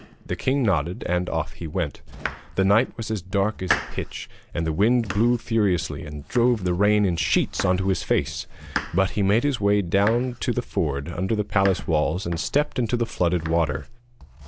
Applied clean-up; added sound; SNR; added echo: none; Domestic sounds, home sounds; 14 dB; none.